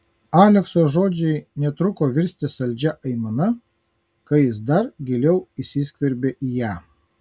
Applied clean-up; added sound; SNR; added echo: none; none; none; none.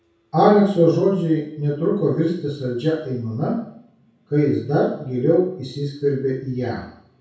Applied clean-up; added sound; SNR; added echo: none; none; none; reverberation time 0.6 s.